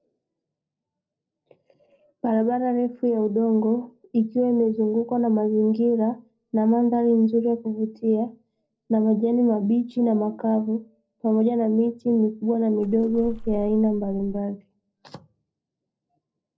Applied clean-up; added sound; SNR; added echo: neural separator model SepFormer DNS4.